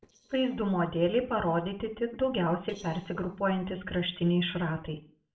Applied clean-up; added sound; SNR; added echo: neural separator model SepFormer DNS4.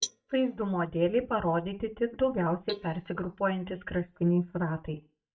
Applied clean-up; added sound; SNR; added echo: neural mask model DeepFilterNet 3.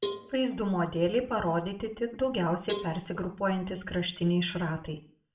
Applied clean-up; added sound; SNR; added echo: none; Cowbell; 10 dB; reverberation time 0.4 s.